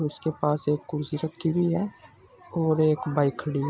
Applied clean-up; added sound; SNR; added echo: none; none; none; none.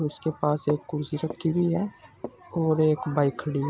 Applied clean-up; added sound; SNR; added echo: none; Walk, footsteps; 19 dB; none.